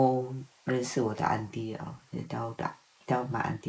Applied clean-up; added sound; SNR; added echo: neural mask model Resemble Enhance denoiser.